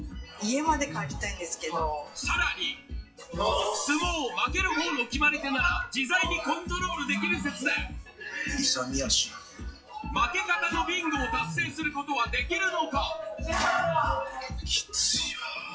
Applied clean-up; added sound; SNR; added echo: classical method WPE with log-MMSE.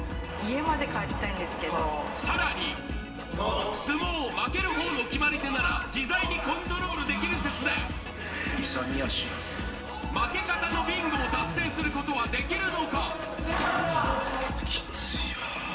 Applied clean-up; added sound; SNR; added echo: none; Cough; 14 dB; reverberation time 2.2 s.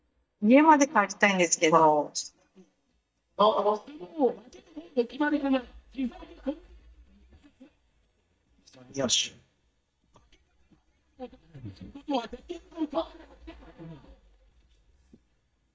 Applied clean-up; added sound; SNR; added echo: neural mask model DeepFilterNet 3.